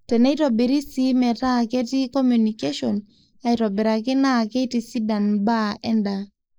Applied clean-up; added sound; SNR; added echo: neural mask model Resemble Enhance denoiser.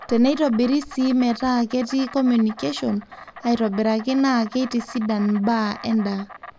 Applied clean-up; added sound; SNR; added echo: none; Insect; 18 dB; none.